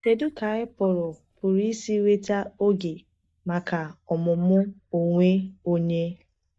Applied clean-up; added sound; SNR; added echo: neural mask model DeepFilterNet 3.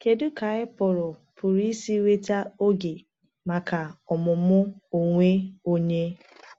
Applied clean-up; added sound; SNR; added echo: none; none; none; none.